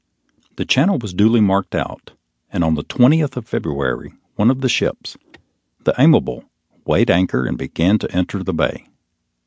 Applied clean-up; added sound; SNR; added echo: none; none; none; none.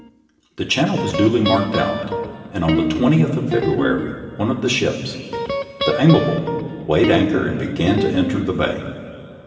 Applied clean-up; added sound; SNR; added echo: none; Guitar; 5 dB; reverberation time 2.4 s.